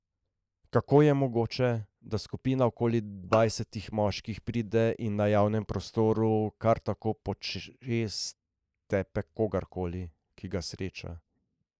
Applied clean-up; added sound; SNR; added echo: neural mask model Resemble Enhance denoiser.